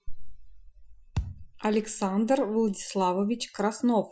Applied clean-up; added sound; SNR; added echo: classical method Wiener filter.